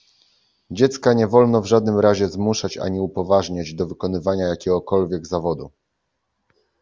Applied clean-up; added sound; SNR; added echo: none; none; none; none.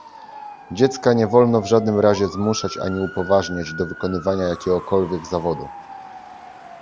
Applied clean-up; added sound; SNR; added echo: none; Motor vehicle (road) / Siren; 15 dB; none.